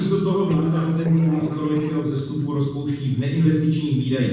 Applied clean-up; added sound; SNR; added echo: neural separator model SepFormer DNS4.